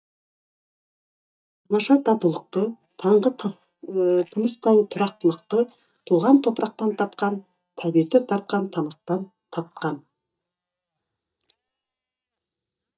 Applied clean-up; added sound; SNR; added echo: neural mask model DeepFilterNet 3.